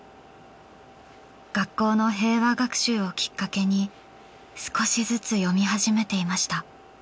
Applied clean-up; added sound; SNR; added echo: none; none; none; none.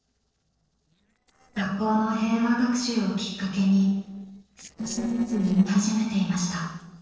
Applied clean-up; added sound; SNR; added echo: neural separator model SepFormer DNS4.